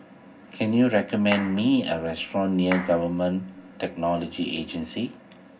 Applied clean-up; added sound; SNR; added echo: none; Clapping; 13 dB; reverberation time 0.4 s.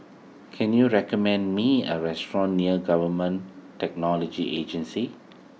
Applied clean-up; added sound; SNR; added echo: none; none; none; none.